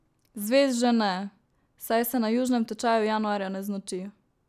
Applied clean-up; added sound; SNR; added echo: none; none; none; none.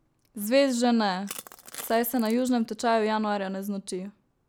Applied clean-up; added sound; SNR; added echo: none; Crushing; 18 dB; none.